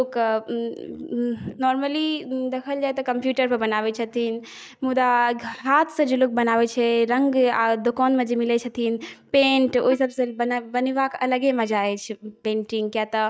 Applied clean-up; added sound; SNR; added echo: neural mask model DeepFilterNet 3.